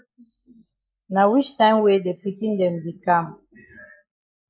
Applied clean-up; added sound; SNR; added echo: neural mask model Resemble Enhance denoiser.